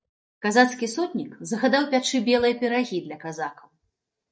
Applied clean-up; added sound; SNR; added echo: neural mask model DeepFilterNet 3.